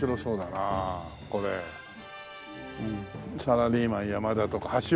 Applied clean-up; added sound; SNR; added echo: none; none; none; none.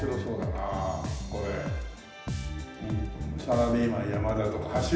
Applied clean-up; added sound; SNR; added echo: none; Bass guitar; 4 dB; reverberation time 0.9 s.